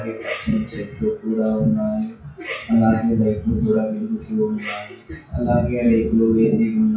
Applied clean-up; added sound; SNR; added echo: classical method WPE with log-MMSE.